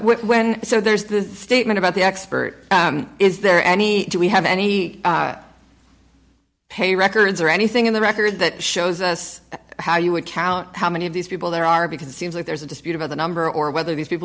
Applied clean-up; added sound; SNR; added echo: none; none; none; none.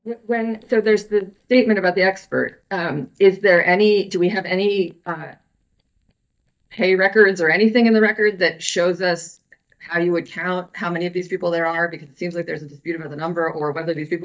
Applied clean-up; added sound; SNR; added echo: neural mask model DeepFilterNet 3.